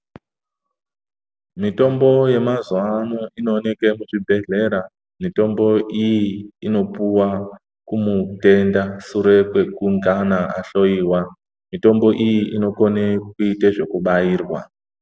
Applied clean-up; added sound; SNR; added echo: none; none; none; none.